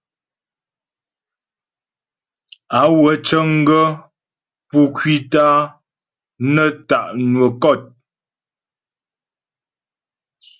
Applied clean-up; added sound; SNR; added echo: none; none; none; none.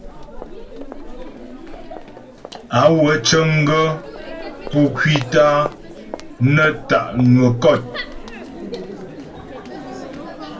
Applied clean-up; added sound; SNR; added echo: none; Crowd; 13 dB; reverberation time 0.2 s.